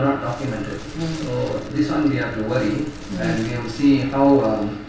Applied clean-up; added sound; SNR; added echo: none; Fire; 18 dB; reverberation time 0.2 s.